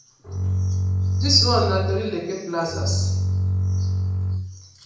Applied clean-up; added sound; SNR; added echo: none; Bowed string instrument; -4 dB; reverberation time 0.9 s.